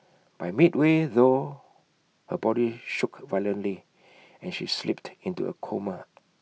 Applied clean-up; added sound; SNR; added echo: none; none; none; none.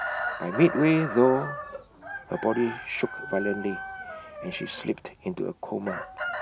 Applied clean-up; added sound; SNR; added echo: none; Chicken, rooster; 8 dB; none.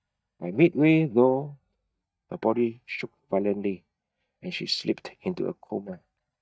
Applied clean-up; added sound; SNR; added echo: neural mask model DeepFilterNet 3.